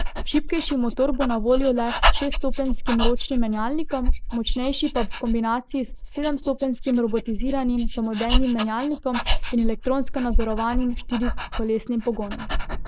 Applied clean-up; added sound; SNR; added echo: neural mask model Resemble Enhance denoiser.